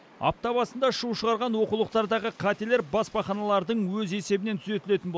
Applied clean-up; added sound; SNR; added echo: none; none; none; none.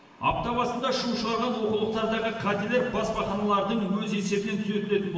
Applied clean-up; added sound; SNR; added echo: none; none; none; reverberation time 1.2 s.